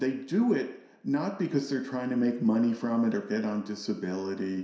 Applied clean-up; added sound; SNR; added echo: none; none; none; reverberation time 0.7 s.